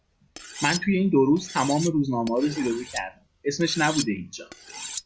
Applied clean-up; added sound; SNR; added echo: none; Cutlery, silverware; 12 dB; none.